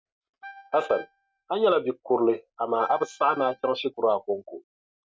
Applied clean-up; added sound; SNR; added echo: neural mask model RNNoise.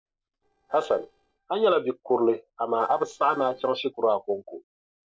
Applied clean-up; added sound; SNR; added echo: neural separator model SepFormer DNS4.